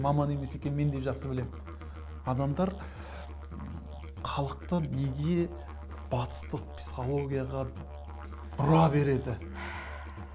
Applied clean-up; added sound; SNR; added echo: none; Musical instrument; 10 dB; none.